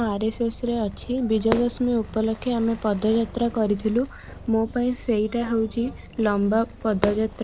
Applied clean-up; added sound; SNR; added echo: none; Purr + Fire / Fireworks; 13 dB; none.